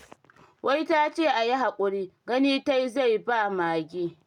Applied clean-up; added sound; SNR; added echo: none; none; none; none.